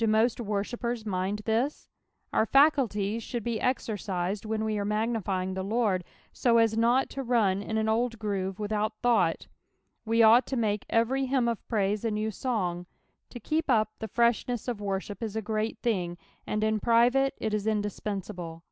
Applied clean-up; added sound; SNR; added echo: none; none; none; none.